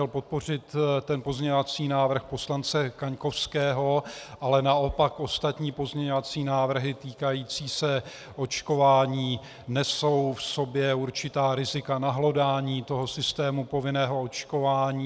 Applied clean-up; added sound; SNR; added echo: none; none; none; none.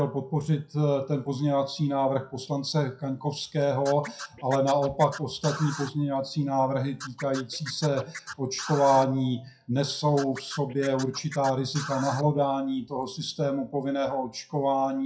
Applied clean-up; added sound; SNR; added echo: classical method WPE with log-MMSE.